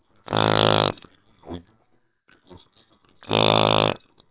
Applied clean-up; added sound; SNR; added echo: neural separator model SepFormer WHAMR!.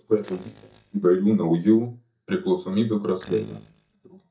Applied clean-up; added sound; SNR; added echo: neural mask model DeepFilterNet 3.